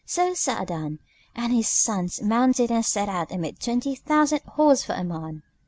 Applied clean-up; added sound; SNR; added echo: none; none; none; none.